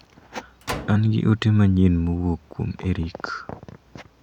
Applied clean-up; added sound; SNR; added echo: none; Slam; 15 dB; none.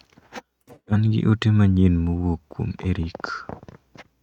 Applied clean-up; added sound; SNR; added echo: neural mask model RNNoise.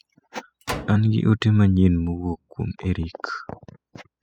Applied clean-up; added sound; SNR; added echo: classical method spectral subtraction.